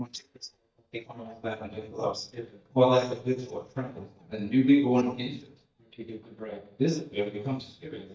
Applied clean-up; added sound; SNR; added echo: neural mask model DeepFilterNet 3.